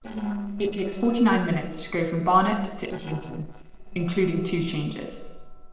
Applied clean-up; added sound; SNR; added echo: neural separator model SepFormer DNS4.